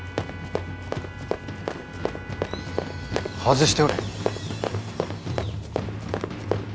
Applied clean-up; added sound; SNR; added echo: none; Run; 4 dB; none.